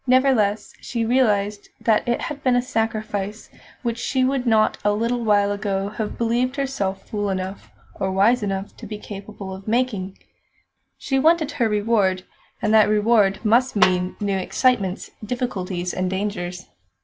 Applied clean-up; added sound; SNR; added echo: none; Snare drum; 5 dB; none.